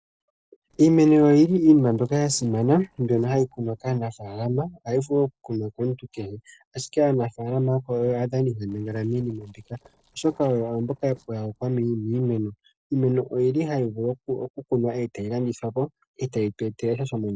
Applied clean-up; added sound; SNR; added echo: neural separator model SepFormer DNS4.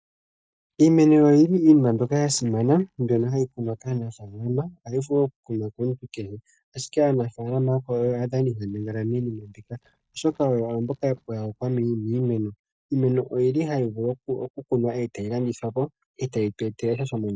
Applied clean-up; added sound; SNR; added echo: neural mask model DeepFilterNet 3.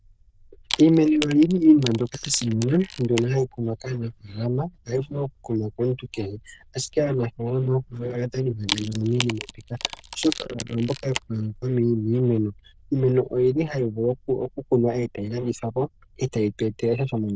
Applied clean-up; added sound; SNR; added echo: neural diffusion model UNIVERSE++.